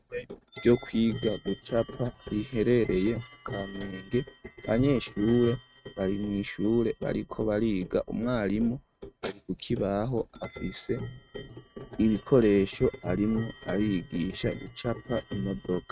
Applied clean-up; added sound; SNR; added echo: neural mask model RNNoise.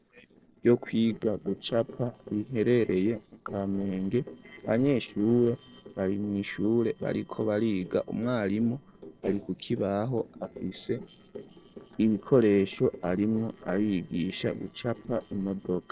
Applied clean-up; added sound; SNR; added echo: neural separator model SepFormer DNS4.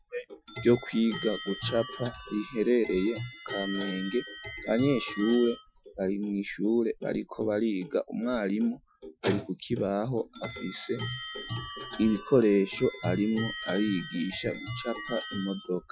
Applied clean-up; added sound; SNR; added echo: classical method Wiener filter.